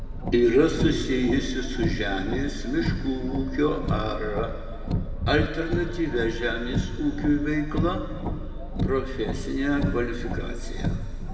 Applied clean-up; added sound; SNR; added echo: none; Car; 2 dB; reverberation time 2.4 s.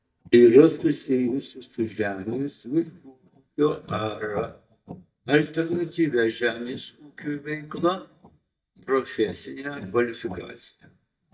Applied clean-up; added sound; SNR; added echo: neural mask model DeepFilterNet 3.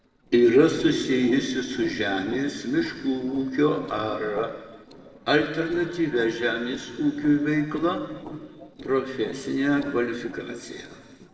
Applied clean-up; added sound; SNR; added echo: neural separator model SepFormer DNS4.